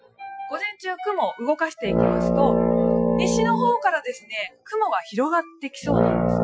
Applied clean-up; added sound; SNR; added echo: classical method Wiener filter.